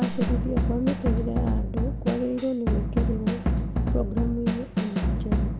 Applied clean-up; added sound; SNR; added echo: none; Drum / Drum kit; -4 dB; none.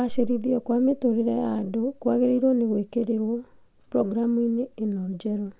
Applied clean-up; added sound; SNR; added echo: none; none; none; none.